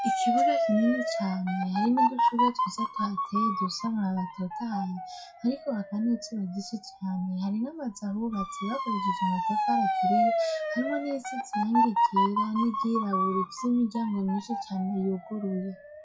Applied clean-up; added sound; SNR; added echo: classical method WPE with log-MMSE.